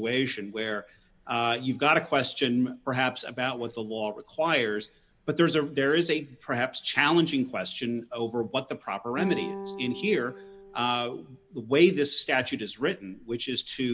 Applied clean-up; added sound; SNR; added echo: none; Guitar; 13 dB; none.